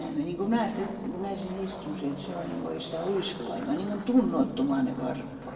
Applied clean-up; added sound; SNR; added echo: none; Skateboard; 14 dB; reverberation time 1.7 s.